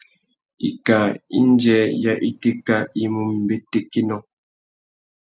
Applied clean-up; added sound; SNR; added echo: none; none; none; none.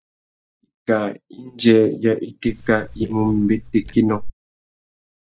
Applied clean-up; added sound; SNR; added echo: neural mask model DeepFilterNet 3.